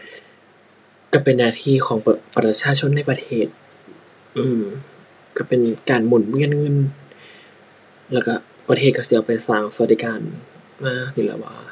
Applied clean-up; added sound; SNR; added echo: none; none; none; none.